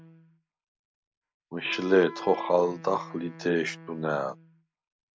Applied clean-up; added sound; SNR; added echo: none; Wind instrument, woodwind instrument; 17 dB; none.